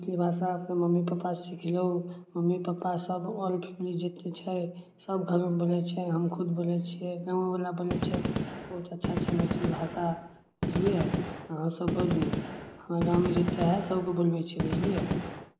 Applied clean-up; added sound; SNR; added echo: none; Gunshot, gunfire; 2 dB; none.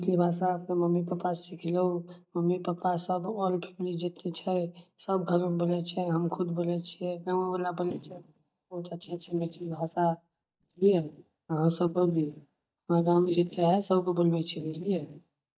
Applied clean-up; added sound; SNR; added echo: neural mask model DeepFilterNet 3.